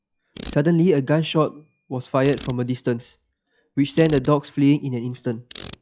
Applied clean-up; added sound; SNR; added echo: classical method log-MMSE.